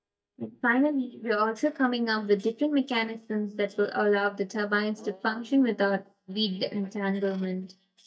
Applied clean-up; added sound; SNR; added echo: neural mask model DeepFilterNet 3.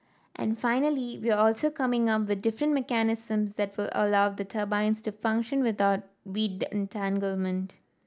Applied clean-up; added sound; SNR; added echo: none; none; none; none.